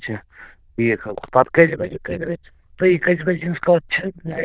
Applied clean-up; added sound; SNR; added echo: neural diffusion model UNIVERSE++.